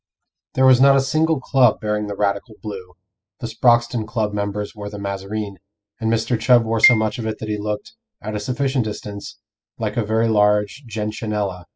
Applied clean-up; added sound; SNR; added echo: classical method spectral subtraction.